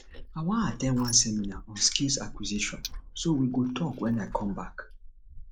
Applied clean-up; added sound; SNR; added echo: neural mask model Resemble Enhance denoiser.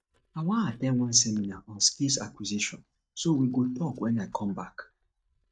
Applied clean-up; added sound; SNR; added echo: neural mask model DeepFilterNet 3.